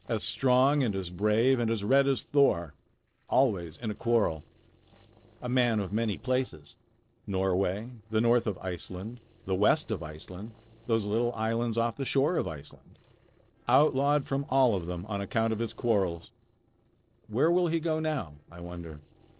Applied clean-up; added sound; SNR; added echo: neural separator model SepFormer DNS4.